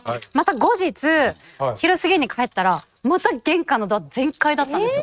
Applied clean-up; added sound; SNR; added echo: neural mask model RNNoise.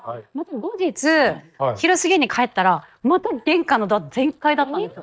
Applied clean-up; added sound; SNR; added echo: neural mask model DeepFilterNet 3.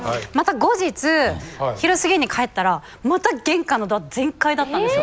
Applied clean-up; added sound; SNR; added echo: none; none; none; none.